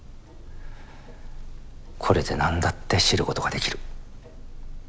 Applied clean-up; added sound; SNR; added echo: none; none; none; none.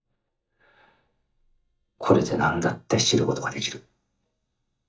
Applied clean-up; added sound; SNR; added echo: neural mask model DeepFilterNet 3.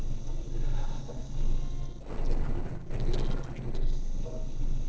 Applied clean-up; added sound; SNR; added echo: neural separator model SepFormer DNS4.